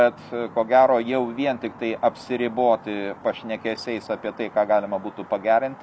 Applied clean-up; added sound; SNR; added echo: none; none; none; none.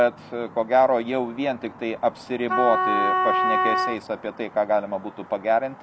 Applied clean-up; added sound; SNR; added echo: none; Wind instrument, woodwind instrument; -1 dB; none.